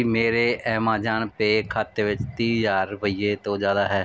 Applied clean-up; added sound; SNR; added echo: none; none; none; none.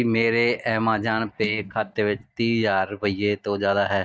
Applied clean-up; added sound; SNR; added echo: neural mask model DeepFilterNet 3.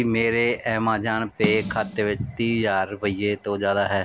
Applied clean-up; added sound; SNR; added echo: none; Snare drum; 10 dB; none.